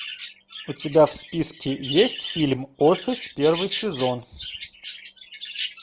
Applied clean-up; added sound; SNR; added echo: none; Chirp, tweet; 11 dB; none.